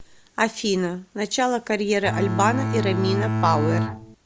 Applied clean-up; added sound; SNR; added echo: none; Bowed string instrument; 1 dB; none.